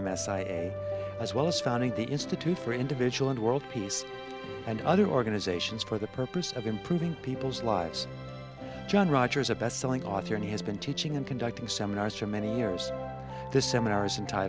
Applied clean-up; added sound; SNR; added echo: none; none; none; none.